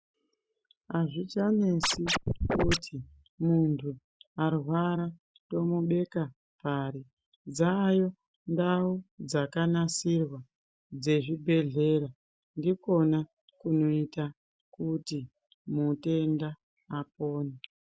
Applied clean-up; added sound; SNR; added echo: none; Scratching (performance technique); -1 dB; none.